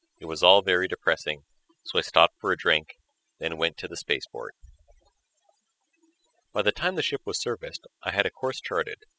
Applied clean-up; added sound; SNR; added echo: classical method spectral subtraction.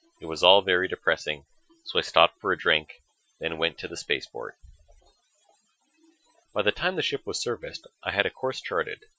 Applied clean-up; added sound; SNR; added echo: classical method Wiener filter.